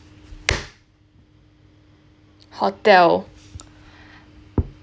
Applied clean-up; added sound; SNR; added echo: none; none; none; none.